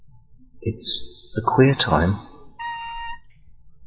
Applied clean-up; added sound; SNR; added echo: classical method WPE with log-MMSE.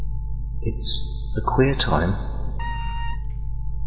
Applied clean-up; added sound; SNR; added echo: none; Wind instrument, woodwind instrument; 15 dB; reverberation time 1.3 s.